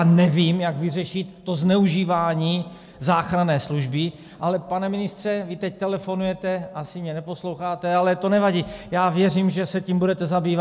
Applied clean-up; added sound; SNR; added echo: none; none; none; none.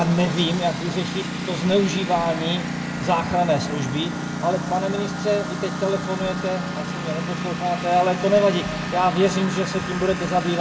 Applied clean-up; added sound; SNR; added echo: none; Engine; 5 dB; reverberation time 1.2 s.